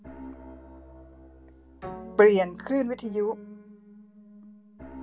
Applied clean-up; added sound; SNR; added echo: none; Bowed string instrument + Piano; 16 dB; none.